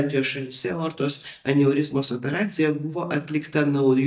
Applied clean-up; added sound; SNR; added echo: neural mask model DeepFilterNet 3.